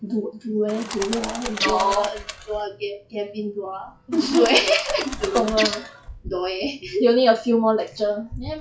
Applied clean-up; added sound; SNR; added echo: classical method log-MMSE.